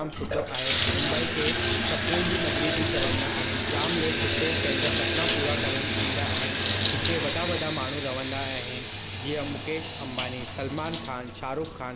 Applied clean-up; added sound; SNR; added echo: none; Bathtub (filling or washing) / Water tap, faucet; -5 dB; none.